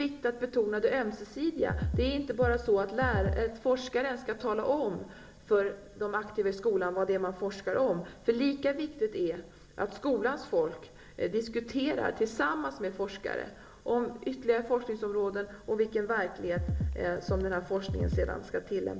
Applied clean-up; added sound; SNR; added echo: none; Drum kit; 3 dB; reverberation time 1.8 s.